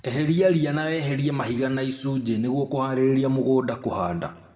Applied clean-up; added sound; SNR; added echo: none; none; none; reverberation time 1.0 s.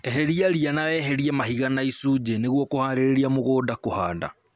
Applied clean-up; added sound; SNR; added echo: none; none; none; none.